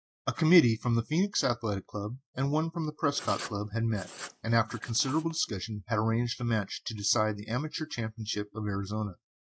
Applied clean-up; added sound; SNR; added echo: neural mask model DeepFilterNet 3.